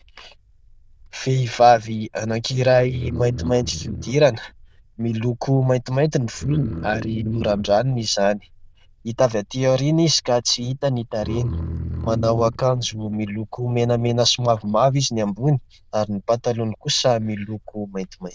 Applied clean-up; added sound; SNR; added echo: neural diffusion model UNIVERSE++.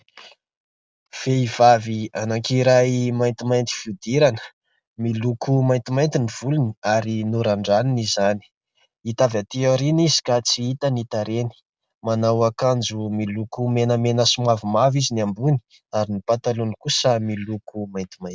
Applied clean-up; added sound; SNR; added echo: none; none; none; none.